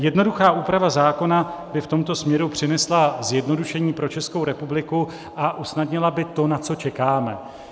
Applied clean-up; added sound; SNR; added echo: none; none; none; none.